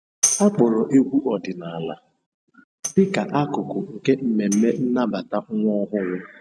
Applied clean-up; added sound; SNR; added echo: neural mask model RNNoise.